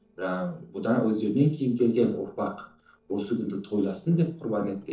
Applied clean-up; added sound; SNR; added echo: neural separator model SepFormer DNS4.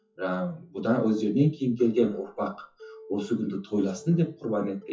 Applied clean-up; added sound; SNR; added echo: classical method WPE with log-MMSE.